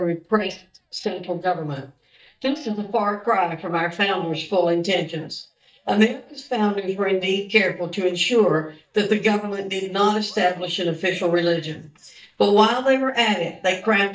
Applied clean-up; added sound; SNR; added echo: neural mask model DeepFilterNet 3.